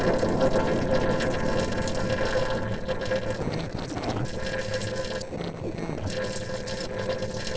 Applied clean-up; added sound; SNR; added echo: neural separator model SepFormer DNS4.